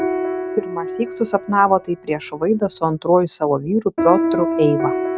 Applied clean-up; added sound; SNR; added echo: none; Piano; 4 dB; none.